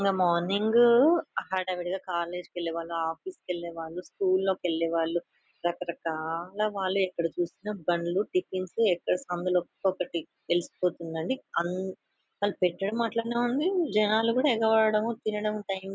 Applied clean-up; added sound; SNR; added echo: none; none; none; none.